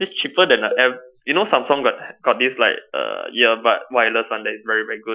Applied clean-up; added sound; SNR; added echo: classical method Wiener filter.